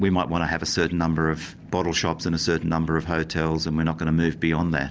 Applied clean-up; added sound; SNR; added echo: none; none; none; none.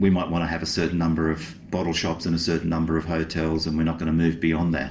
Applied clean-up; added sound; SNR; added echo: none; none; none; reverberation time 0.4 s.